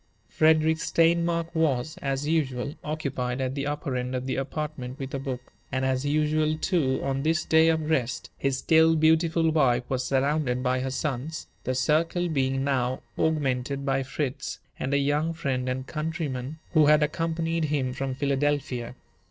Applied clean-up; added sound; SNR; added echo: neural separator model SepFormer DNS4.